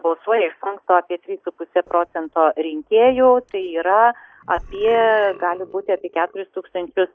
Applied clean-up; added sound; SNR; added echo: neural mask model DeepFilterNet 3.